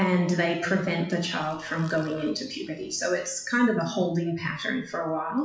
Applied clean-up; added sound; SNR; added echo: classical method WPE with log-MMSE.